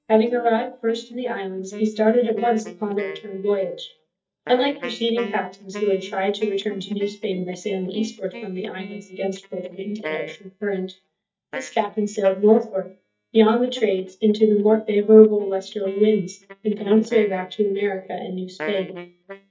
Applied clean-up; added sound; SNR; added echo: neural mask model DeepFilterNet 3.